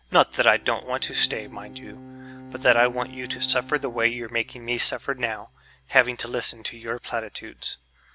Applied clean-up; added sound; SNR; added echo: none; Bowed string instrument; 19 dB; none.